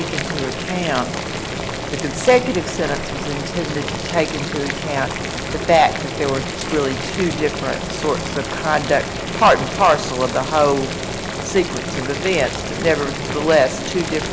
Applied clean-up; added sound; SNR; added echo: none; Boiling; 5 dB; none.